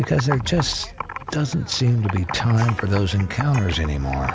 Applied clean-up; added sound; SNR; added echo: none; Computer keyboard + Bass drum; 11 dB; none.